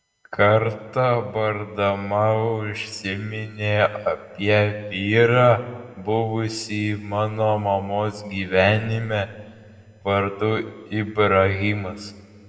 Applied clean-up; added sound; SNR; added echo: none; none; none; reverberation time 1.4 s.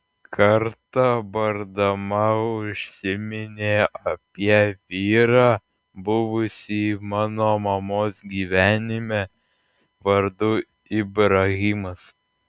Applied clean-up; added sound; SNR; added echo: none; none; none; none.